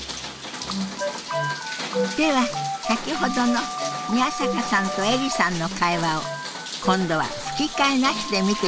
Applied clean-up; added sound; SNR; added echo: none; Rain; 10 dB; none.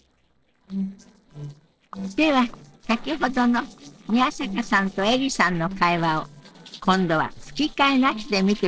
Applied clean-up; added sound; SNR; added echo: neural separator model SepFormer DNS4.